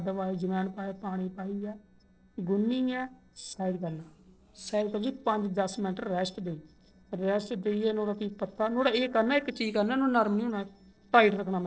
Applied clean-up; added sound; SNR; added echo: neural separator model SepFormer DNS4.